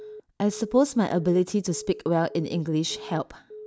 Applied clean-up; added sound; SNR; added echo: none; Telephone; 18 dB; none.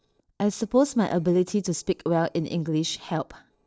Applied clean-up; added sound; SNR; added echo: neural separator model SepFormer DNS4.